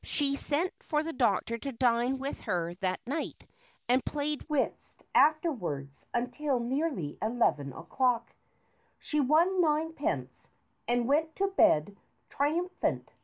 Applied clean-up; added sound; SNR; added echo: none; none; none; none.